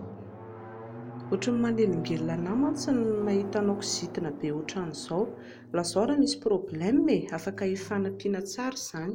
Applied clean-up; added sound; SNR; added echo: none; Drum; 13 dB; none.